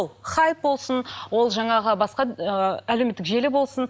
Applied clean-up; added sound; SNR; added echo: none; none; none; none.